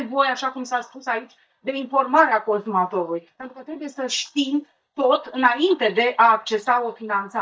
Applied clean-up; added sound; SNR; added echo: neural mask model DeepFilterNet 3.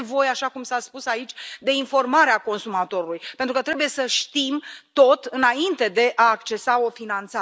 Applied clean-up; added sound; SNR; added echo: none; none; none; none.